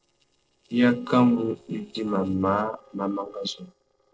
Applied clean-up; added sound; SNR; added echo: neural separator model SepFormer DNS4.